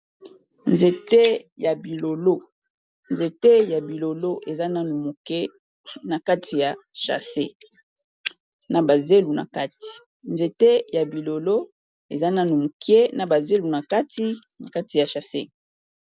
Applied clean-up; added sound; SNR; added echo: none; none; none; none.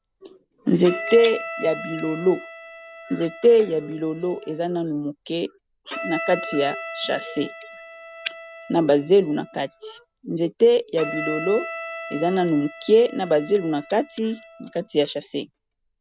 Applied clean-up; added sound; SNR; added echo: none; Bowed string instrument; 13 dB; none.